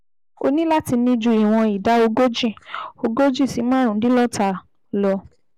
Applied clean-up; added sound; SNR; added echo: none; none; none; none.